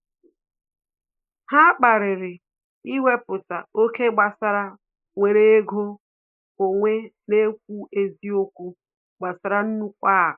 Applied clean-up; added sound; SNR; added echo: neural mask model Resemble Enhance denoiser.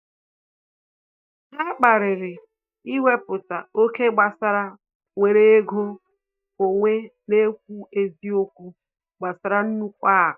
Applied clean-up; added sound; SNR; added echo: neural mask model DeepFilterNet 3.